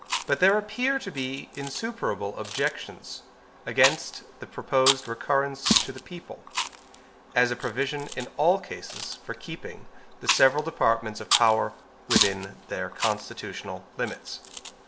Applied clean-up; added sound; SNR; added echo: none; Chewing, mastication; 5 dB; none.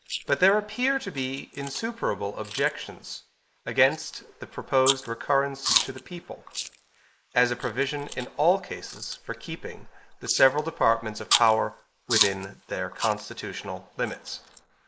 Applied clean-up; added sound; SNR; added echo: neural mask model Resemble Enhance denoiser.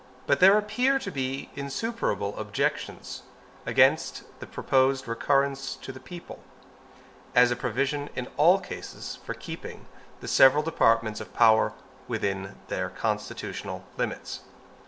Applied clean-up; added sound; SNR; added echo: none; none; none; none.